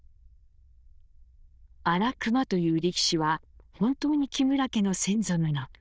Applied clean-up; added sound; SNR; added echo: neural diffusion model UNIVERSE++.